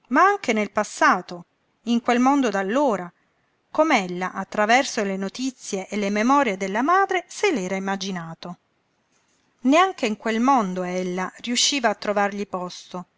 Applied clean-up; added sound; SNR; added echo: none; none; none; none.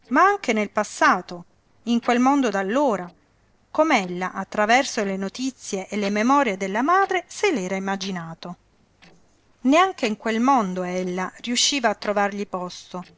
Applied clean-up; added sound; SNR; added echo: neural separator model SepFormer DNS4.